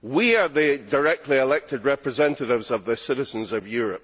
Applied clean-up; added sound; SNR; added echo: none; none; none; none.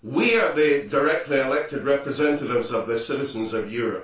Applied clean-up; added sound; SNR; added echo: none; none; none; reverberation time 0.3 s.